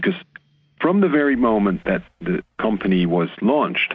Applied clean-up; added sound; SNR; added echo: neural mask model RNNoise.